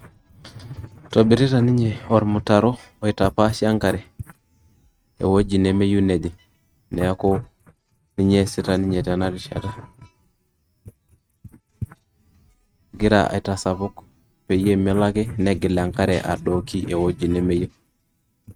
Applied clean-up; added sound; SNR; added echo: neural mask model RNNoise.